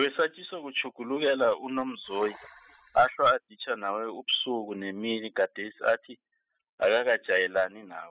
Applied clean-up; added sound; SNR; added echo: classical method spectral subtraction.